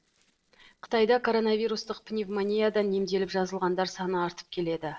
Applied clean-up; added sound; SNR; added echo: neural separator model SepFormer DNS4.